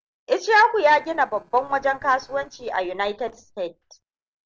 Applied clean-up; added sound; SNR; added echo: neural separator model SepFormer DNS4.